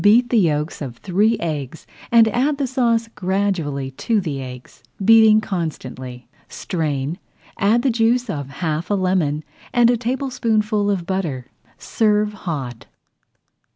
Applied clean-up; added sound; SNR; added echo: none; none; none; none.